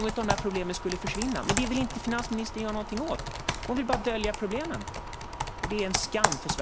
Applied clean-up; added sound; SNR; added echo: none; Computer keyboard; 1 dB; none.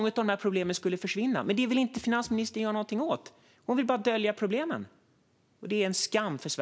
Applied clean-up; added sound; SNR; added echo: none; none; none; none.